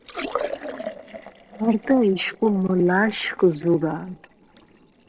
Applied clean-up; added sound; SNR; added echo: neural separator model SepFormer DNS4.